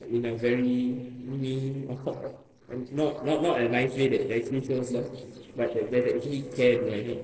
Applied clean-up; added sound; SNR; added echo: neural separator model SepFormer DNS4.